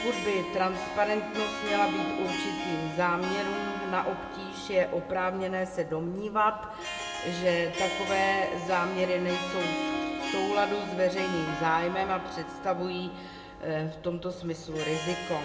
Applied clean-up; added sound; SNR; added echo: none; Harp; 6 dB; reverberation time 0.8 s.